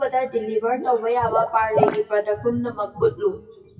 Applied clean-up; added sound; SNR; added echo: classical method WPE with log-MMSE.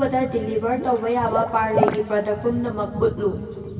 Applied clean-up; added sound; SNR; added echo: none; Water / Liquid; 7 dB; reverberation time 2.4 s.